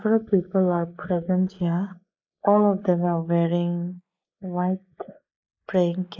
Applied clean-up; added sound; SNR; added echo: neural mask model Resemble Enhance denoiser.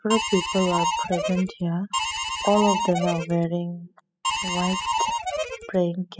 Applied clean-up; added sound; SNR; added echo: classical method spectral subtraction.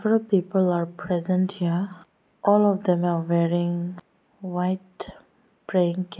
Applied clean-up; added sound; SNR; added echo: none; none; none; none.